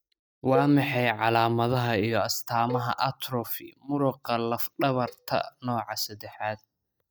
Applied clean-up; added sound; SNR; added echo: neural mask model DeepFilterNet 3.